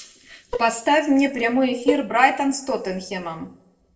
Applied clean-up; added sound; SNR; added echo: neural separator model SepFormer DNS4.